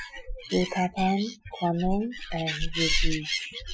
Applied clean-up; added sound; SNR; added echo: classical method Wiener filter.